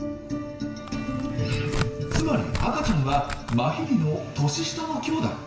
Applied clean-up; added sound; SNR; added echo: none; Tearing; 6 dB; reverberation time 0.9 s.